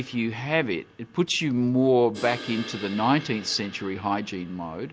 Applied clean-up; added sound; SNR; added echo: none; Crash cymbal; 17 dB; none.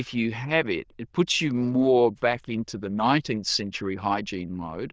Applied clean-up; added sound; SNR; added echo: neural diffusion model UNIVERSE++.